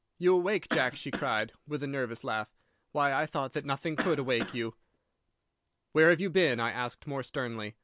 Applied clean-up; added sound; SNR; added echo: none; Cough; 9 dB; none.